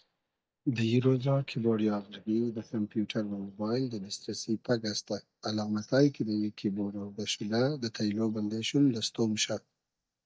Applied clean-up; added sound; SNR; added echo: neural mask model DeepFilterNet 3.